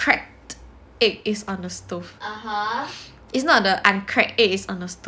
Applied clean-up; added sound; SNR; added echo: none; none; none; none.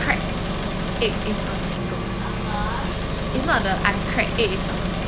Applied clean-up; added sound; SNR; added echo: none; Engine; -2 dB; none.